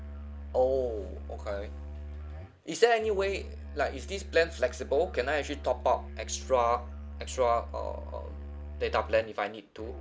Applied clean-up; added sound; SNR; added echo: none; Musical instrument; 10 dB; none.